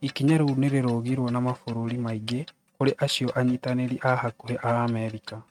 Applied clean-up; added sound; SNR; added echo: neural mask model RNNoise.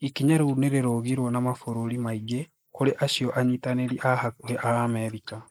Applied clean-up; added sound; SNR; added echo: neural mask model Resemble Enhance denoiser.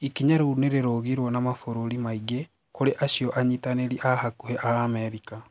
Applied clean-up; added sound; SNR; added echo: none; none; none; none.